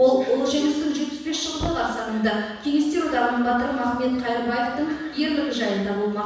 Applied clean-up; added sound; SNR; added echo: none; Knock; 19 dB; reverberation time 1.1 s.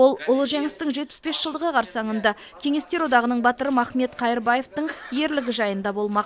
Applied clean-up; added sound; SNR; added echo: none; none; none; none.